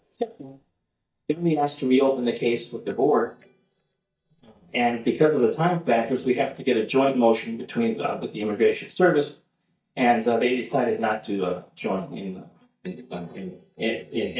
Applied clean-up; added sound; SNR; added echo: neural mask model DeepFilterNet 3.